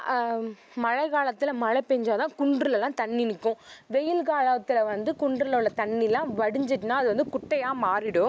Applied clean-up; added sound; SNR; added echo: none; none; none; none.